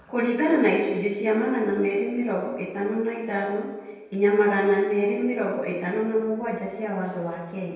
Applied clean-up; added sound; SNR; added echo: none; none; none; reverberation time 1.1 s.